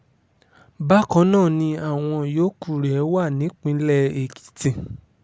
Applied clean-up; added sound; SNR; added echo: none; none; none; none.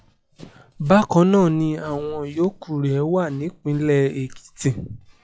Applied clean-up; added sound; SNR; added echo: classical method log-MMSE.